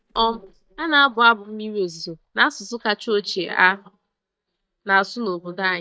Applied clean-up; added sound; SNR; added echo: neural mask model DeepFilterNet 3.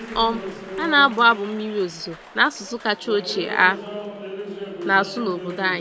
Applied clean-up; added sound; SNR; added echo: none; Applause; 11 dB; none.